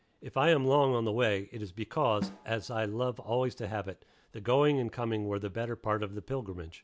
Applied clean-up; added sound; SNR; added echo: none; Drum; 17 dB; none.